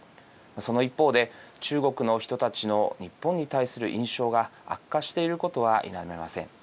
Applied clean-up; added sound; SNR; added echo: none; none; none; none.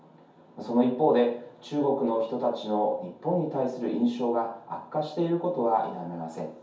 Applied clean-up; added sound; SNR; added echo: none; none; none; reverberation time 0.6 s.